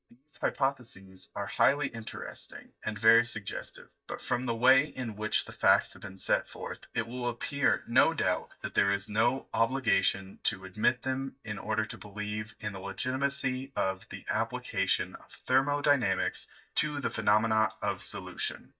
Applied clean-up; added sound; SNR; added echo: neural mask model DeepFilterNet 3.